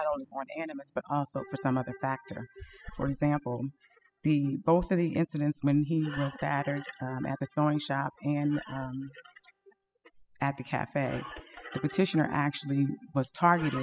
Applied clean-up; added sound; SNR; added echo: classical method spectral subtraction.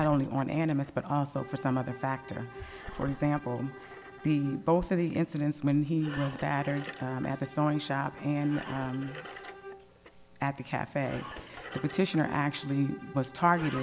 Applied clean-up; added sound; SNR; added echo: none; Engine + Bowed string instrument; 15 dB; none.